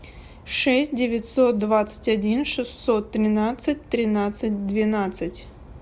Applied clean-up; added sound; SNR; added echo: none; none; none; none.